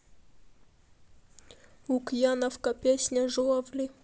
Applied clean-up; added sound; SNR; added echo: none; none; none; none.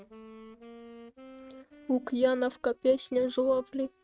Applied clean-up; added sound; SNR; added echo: neural mask model RNNoise.